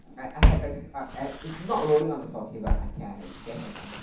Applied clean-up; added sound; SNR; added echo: none; Walk, footsteps; -2 dB; reverberation time 0.7 s.